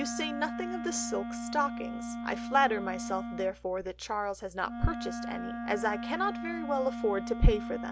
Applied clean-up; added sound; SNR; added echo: none; Wind instrument, woodwind instrument; 6 dB; none.